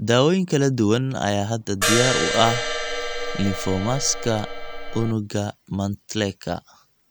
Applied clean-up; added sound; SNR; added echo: none; Crash cymbal; 2 dB; none.